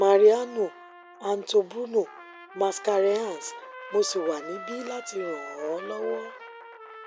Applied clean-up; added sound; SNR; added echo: none; Trumpet; 16 dB; none.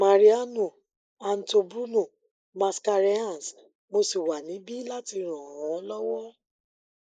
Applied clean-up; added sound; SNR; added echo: neural mask model Resemble Enhance denoiser.